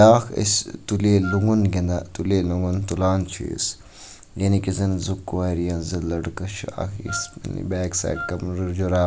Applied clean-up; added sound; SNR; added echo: none; Wind instrument, woodwind instrument; 14 dB; none.